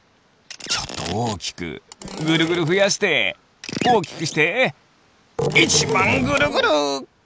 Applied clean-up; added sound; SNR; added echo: none; none; none; none.